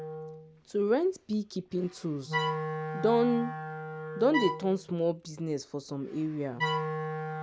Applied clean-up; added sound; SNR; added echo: none; Wind instrument, woodwind instrument + Bowed string instrument; 5 dB; none.